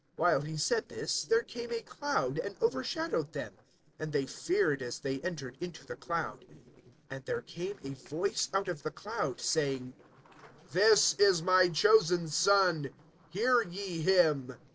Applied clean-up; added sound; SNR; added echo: neural separator model SepFormer DNS4.